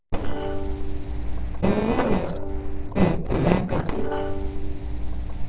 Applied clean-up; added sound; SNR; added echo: neural separator model SepFormer DNS4.